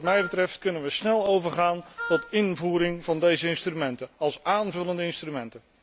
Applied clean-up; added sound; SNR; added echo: none; Wind instrument, woodwind instrument; 9 dB; none.